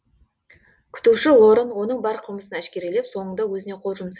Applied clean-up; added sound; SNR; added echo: none; none; none; none.